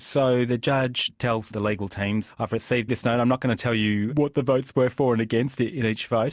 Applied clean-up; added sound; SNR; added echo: none; none; none; none.